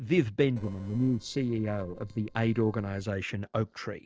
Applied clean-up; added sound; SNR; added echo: neural separator model SepFormer DNS4.